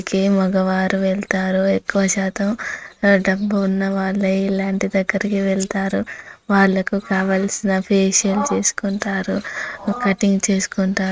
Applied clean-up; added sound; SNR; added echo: neural mask model RNNoise.